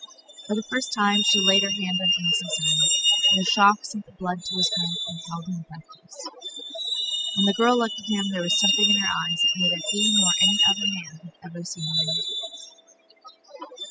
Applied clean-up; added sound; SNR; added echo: classical method spectral subtraction.